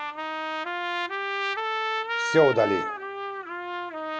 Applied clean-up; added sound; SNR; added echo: none; Trumpet; 1 dB; none.